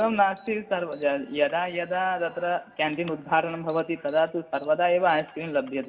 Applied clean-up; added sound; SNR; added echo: none; Alarm; 14 dB; reverberation time 2.2 s.